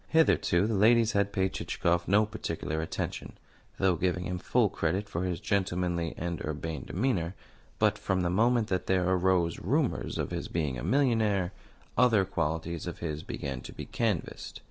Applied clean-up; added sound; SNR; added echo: none; none; none; none.